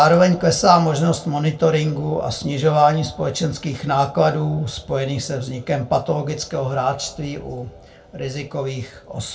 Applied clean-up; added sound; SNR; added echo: none; none; none; reverberation time 0.2 s.